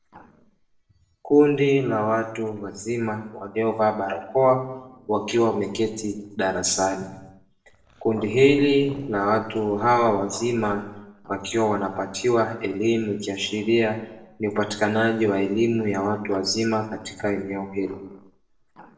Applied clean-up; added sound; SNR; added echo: neural separator model SepFormer DNS4.